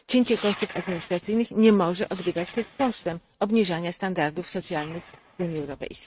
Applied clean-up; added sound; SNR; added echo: neural mask model RNNoise.